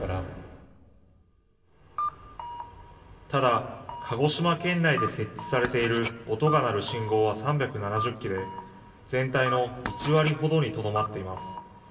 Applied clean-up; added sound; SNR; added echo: none; Writing; 11 dB; reverberation time 2.8 s.